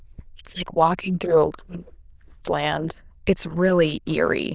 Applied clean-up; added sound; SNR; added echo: neural diffusion model UNIVERSE++.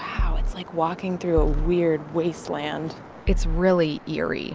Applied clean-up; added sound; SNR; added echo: none; Bass drum; -3 dB; none.